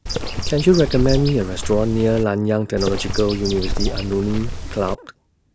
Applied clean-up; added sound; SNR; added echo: none; Bird; 4 dB; none.